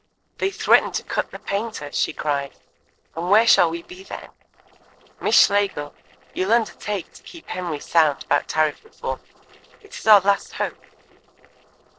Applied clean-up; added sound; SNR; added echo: neural separator model SepFormer DNS4.